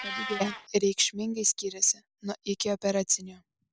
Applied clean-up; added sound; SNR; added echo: none; Meow; 13 dB; none.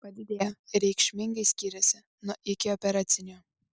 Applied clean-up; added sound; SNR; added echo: none; none; none; none.